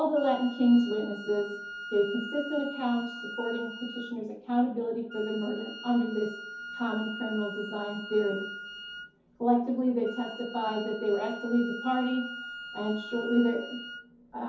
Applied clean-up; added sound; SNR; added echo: none; Wind instrument, woodwind instrument; 12 dB; reverberation time 0.6 s.